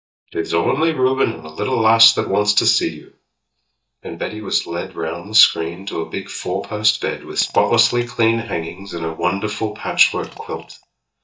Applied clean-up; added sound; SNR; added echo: neural mask model DeepFilterNet 3.